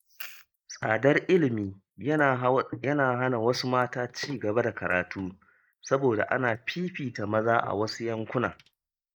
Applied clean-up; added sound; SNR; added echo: neural mask model Resemble Enhance denoiser.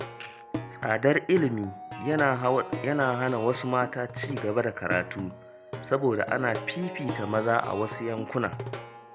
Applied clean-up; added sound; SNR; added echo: none; Plucked string instrument; 10 dB; none.